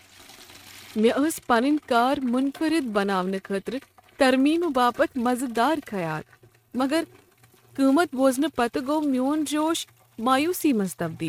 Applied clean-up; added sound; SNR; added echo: neural mask model RNNoise.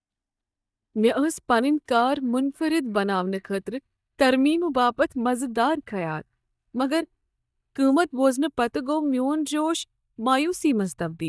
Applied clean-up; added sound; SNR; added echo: neural mask model DeepFilterNet 3.